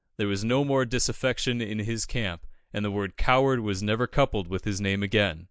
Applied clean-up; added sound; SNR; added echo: neural mask model Resemble Enhance denoiser.